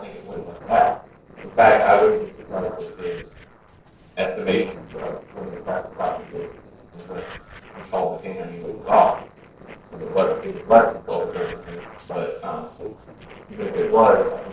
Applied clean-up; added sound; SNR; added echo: neural separator model SepFormer DNS4.